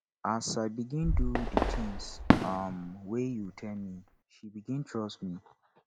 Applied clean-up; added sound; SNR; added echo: none; Fireworks; -5 dB; none.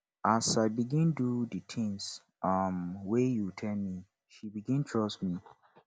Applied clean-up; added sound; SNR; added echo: none; none; none; none.